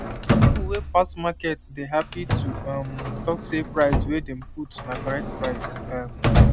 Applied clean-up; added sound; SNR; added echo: none; Drawer open or close; -3 dB; none.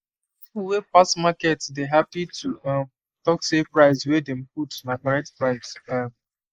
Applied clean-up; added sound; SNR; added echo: neural mask model Resemble Enhance denoiser.